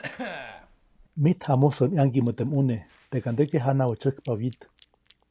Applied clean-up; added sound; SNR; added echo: none; Chewing, mastication / Cough; 20 dB; none.